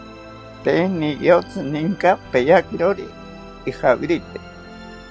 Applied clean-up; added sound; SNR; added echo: none; Musical instrument; 17 dB; none.